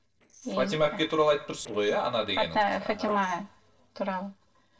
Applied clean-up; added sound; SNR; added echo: neural separator model SepFormer DNS4.